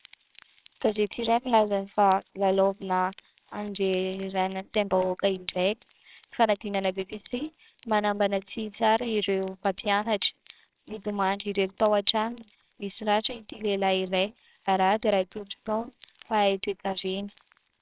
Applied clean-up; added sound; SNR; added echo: neural separator model SepFormer WHAMR!.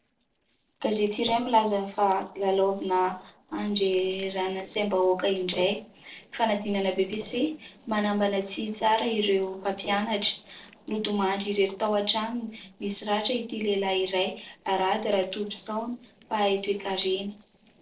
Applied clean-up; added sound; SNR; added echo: neural separator model SepFormer DNS4.